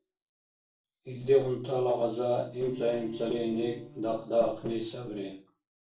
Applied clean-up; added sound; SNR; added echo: neural separator model SepFormer DNS4.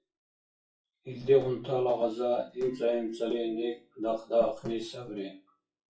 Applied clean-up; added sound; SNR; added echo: classical method WPE with log-MMSE.